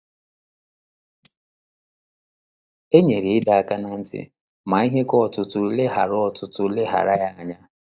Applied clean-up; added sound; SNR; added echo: neural mask model DeepFilterNet 3.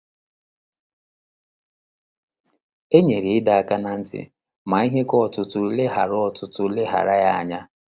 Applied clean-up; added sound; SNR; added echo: none; none; none; none.